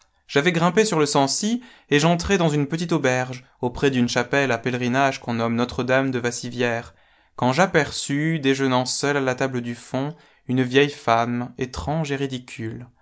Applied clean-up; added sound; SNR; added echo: none; none; none; none.